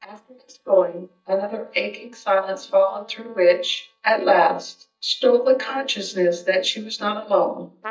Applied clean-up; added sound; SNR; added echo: neural mask model DeepFilterNet 3.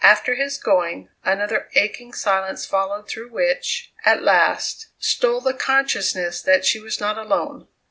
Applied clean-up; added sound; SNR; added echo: none; none; none; none.